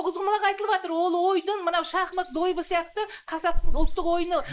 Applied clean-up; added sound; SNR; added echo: neural mask model Resemble Enhance denoiser.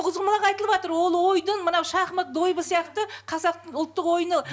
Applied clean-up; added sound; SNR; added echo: none; none; none; none.